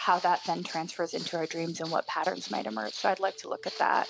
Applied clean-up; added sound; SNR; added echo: none; Walk, footsteps; 15 dB; none.